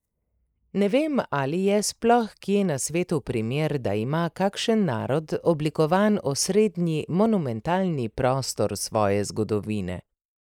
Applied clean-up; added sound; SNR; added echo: neural mask model Resemble Enhance denoiser.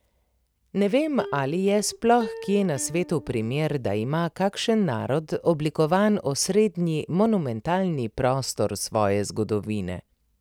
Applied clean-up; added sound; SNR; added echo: none; Plucked string instrument; 16 dB; none.